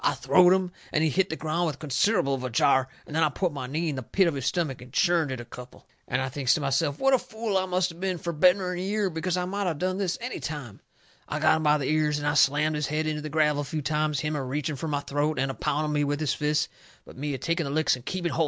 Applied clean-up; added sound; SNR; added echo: none; none; none; none.